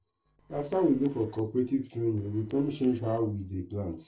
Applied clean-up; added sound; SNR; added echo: neural separator model SepFormer DNS4.